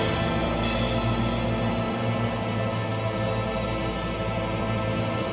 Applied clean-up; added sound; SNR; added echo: none; Bowed string instrument; 7 dB; none.